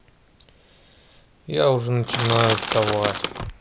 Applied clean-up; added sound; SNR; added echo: none; Crushing; 1 dB; none.